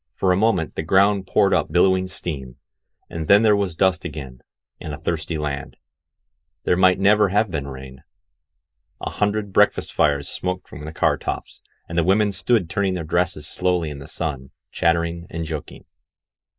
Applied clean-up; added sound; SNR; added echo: neural mask model Resemble Enhance denoiser.